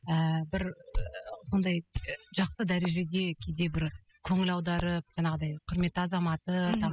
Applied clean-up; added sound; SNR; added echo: classical method spectral subtraction.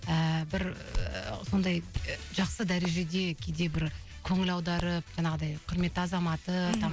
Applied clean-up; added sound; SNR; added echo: none; Hands; 12 dB; none.